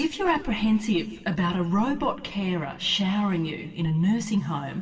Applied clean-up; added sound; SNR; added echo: none; none; none; reverberation time 1.8 s.